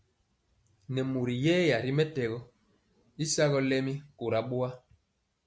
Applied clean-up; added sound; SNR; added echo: none; none; none; none.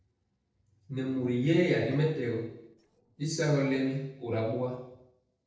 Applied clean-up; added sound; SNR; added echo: neural separator model SepFormer DNS4.